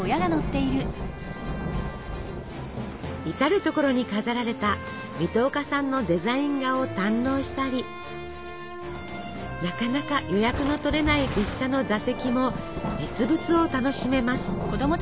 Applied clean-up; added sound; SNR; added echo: none; Thunder; 8 dB; none.